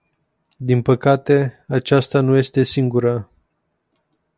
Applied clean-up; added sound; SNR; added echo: none; none; none; none.